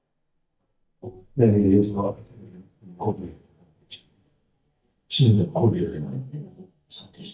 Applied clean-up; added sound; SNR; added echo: neural mask model DeepFilterNet 3.